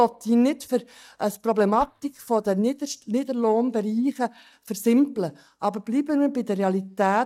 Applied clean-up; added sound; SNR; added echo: neural mask model DeepFilterNet 3.